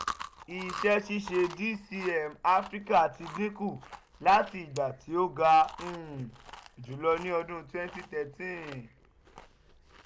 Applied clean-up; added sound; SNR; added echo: none; Chewing, mastication; 15 dB; none.